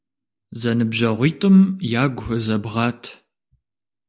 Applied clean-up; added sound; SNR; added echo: none; none; none; none.